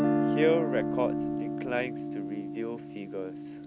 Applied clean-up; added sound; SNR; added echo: none; Guitar; -2 dB; none.